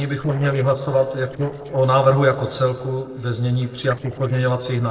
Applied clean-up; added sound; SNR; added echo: neural separator model SepFormer DNS4.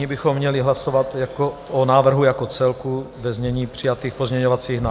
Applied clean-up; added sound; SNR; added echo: none; none; none; none.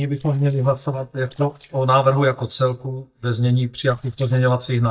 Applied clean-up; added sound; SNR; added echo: neural mask model DeepFilterNet 3.